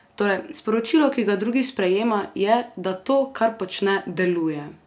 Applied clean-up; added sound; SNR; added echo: none; none; none; none.